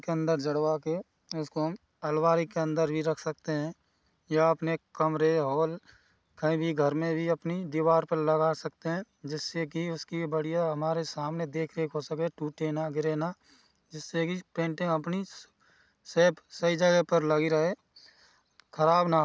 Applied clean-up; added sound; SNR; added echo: none; none; none; none.